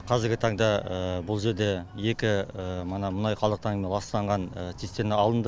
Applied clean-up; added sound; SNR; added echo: none; none; none; none.